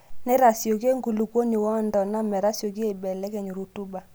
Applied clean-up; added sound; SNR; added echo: none; none; none; none.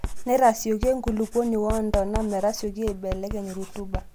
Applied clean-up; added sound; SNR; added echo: none; Writing; 8 dB; none.